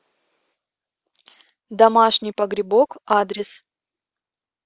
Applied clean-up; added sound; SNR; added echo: none; none; none; none.